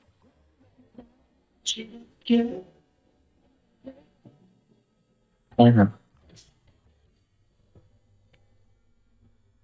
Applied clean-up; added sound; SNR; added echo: neural mask model DeepFilterNet 3.